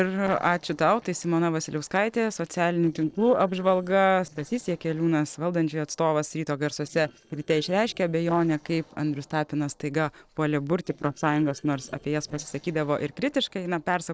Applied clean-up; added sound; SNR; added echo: neural separator model SepFormer DNS4.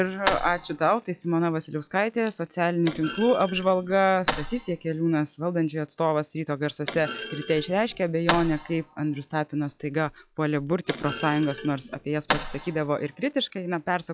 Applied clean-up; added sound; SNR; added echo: classical method log-MMSE.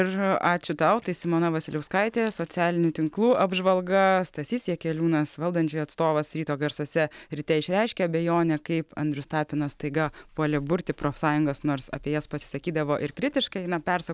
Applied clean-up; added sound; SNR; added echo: none; none; none; none.